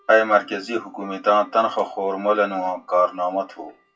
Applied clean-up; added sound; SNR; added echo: classical method WPE with log-MMSE.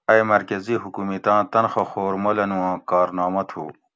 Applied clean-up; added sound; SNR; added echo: none; none; none; none.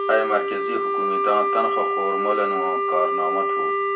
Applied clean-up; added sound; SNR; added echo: none; Wind instrument, woodwind instrument; -3 dB; reverberation time 0.2 s.